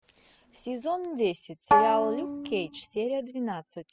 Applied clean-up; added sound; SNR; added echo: classical method spectral subtraction.